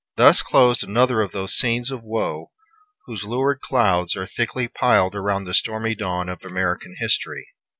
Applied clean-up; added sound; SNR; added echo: none; none; none; none.